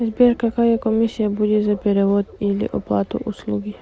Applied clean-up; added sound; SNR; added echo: none; none; none; none.